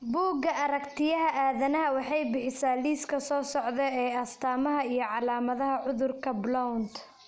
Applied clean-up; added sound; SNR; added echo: none; none; none; none.